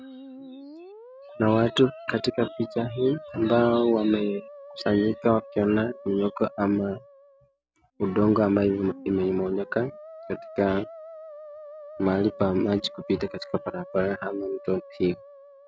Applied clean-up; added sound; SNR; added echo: none; Musical instrument; 18 dB; none.